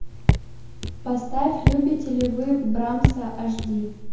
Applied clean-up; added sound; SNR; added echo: none; Raindrop / Drip; 0 dB; reverberation time 1.0 s.